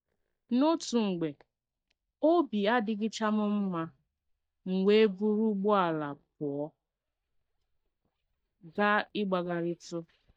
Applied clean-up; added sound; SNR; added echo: neural mask model DeepFilterNet 3.